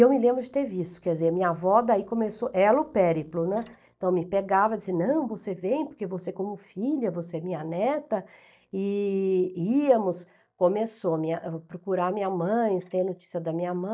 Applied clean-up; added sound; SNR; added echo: neural mask model DeepFilterNet 3.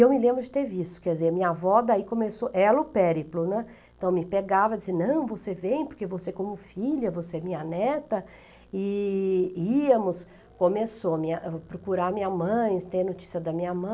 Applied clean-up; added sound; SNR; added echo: none; none; none; none.